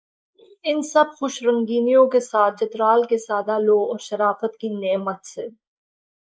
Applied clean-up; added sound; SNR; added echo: neural mask model Resemble Enhance denoiser.